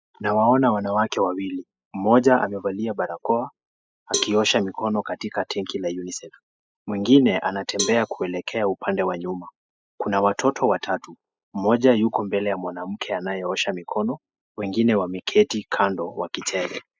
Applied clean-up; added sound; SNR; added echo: classical method spectral subtraction.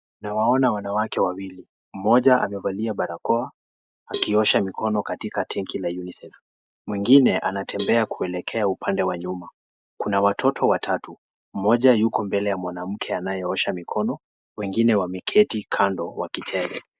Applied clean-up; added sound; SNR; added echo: neural mask model DeepFilterNet 3.